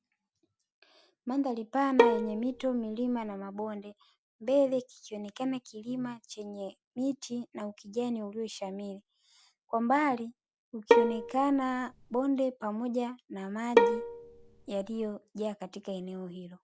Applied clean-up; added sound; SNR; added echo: none; Bowed string instrument; -4 dB; none.